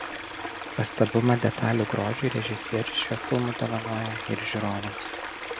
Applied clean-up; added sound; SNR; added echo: none; Stream; 7 dB; none.